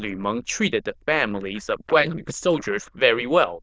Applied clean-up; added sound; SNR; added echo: neural diffusion model UNIVERSE++.